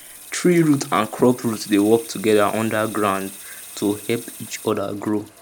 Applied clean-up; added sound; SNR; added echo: none; Sink (filling or washing) / Water tap, faucet; 18 dB; none.